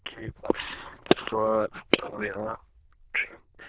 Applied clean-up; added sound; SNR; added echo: neural diffusion model UNIVERSE++.